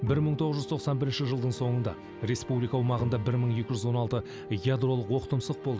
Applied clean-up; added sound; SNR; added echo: none; Bowed string instrument; 17 dB; none.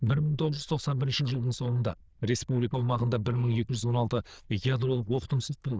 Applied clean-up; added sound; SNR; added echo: neural diffusion model UNIVERSE++.